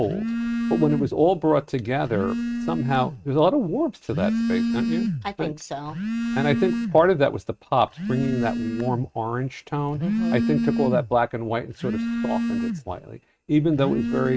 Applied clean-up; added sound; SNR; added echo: neural mask model RNNoise.